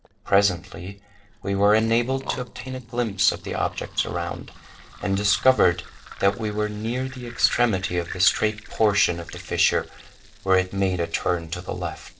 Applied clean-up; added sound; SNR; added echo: neural separator model SepFormer DNS4.